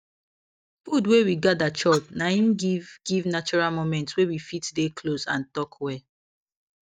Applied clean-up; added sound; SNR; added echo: neural mask model DeepFilterNet 3.